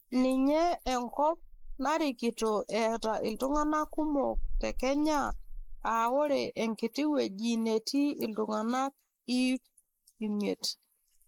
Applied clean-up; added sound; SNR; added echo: neural mask model Resemble Enhance denoiser.